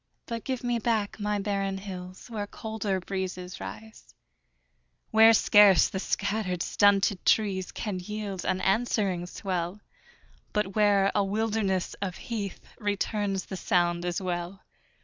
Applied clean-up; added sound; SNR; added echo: none; none; none; none.